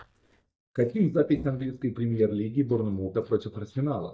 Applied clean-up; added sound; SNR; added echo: neural mask model DeepFilterNet 3.